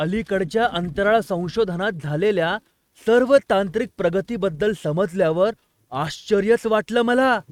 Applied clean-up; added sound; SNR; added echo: neural mask model RNNoise.